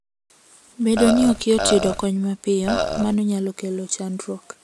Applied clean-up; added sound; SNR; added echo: none; Burping, eructation; 3 dB; none.